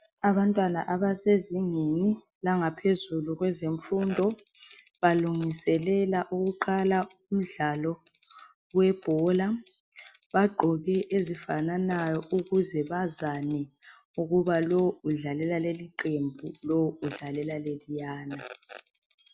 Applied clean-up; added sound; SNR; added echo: none; none; none; none.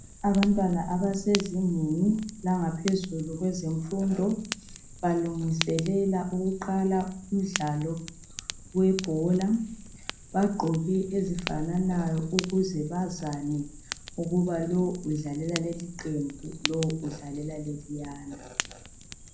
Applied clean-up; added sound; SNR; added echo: none; Fire; 12 dB; reverberation time 0.5 s.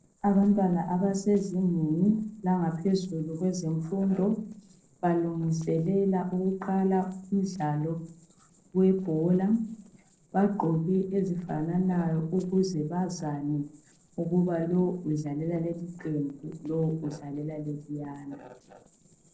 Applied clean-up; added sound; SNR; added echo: neural separator model SepFormer DNS4.